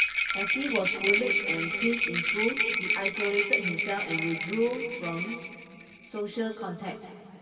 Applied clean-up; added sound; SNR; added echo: none; Rattle; -1 dB; reverberation time 2.6 s.